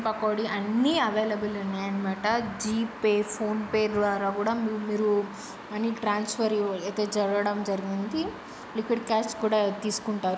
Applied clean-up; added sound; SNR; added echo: none; none; none; none.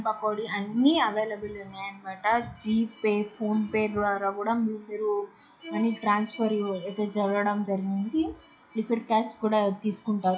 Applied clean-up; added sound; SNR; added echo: classical method WPE with log-MMSE.